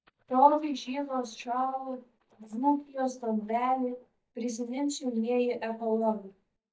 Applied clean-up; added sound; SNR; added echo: neural mask model DeepFilterNet 3.